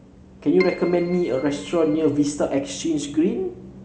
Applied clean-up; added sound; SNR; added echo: none; Keyboard (musical); 17 dB; none.